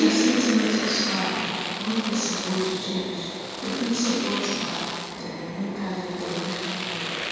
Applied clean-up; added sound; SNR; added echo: none; Domestic sounds, home sounds; 5 dB; reverberation time 2.1 s.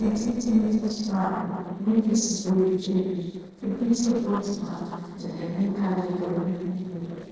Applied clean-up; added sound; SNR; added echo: neural separator model SepFormer DNS4.